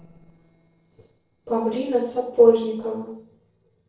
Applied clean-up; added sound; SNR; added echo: neural separator model SepFormer DNS4.